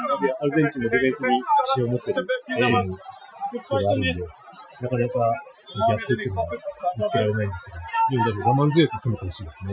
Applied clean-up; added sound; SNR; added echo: classical method Wiener filter.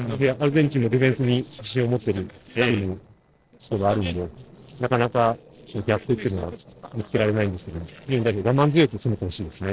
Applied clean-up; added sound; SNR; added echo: neural separator model SepFormer DNS4.